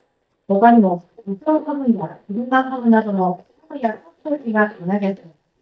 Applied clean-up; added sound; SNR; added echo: neural mask model DeepFilterNet 3.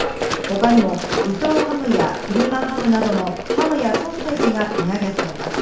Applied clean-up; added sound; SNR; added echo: none; Run; 2 dB; reverberation time 0.6 s.